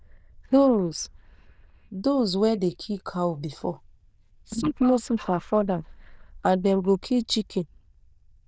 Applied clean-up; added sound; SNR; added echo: neural diffusion model UNIVERSE++.